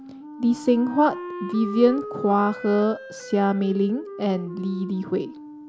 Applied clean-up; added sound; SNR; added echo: none; Wind instrument, woodwind instrument; 13 dB; none.